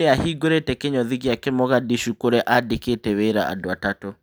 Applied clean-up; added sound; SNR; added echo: none; none; none; none.